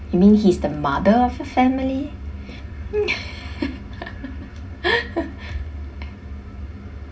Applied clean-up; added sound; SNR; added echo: none; none; none; reverberation time 0.4 s.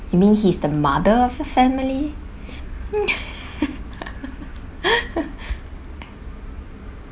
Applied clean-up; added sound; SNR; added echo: none; none; none; none.